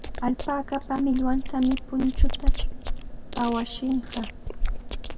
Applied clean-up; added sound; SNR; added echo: none; Chewing, mastication; -2 dB; reverberation time 1.9 s.